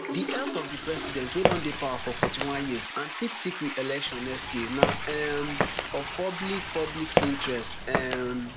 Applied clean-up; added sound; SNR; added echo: none; Walk, footsteps + Toilet flush; -1 dB; none.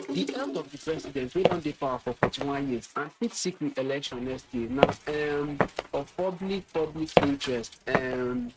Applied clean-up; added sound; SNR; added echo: neural mask model RNNoise.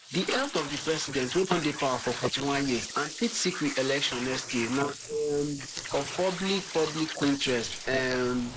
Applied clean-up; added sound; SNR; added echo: neural mask model Resemble Enhance denoiser.